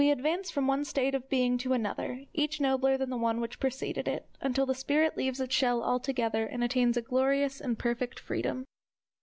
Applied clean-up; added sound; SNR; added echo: none; none; none; none.